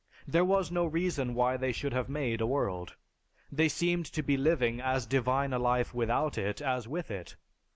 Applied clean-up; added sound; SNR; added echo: none; Wind; 15 dB; none.